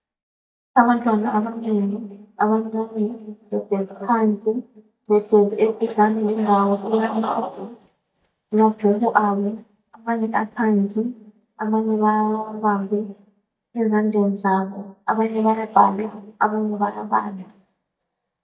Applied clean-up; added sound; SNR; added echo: neural mask model DeepFilterNet 3.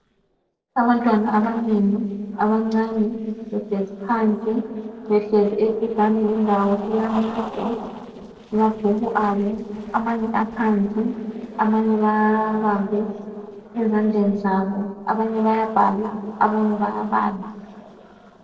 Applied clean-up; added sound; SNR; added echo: neural separator model SepFormer DNS4.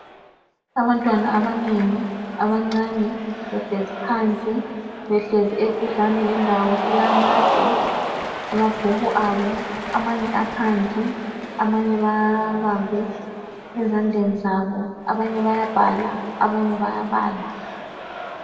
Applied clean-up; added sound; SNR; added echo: none; Cheering; 7 dB; reverberation time 2.0 s.